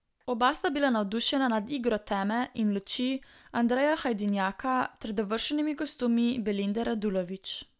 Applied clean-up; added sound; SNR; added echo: none; none; none; none.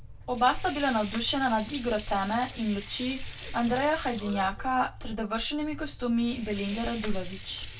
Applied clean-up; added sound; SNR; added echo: none; Sink (filling or washing) / Water; 13 dB; reverberation time 0.1 s.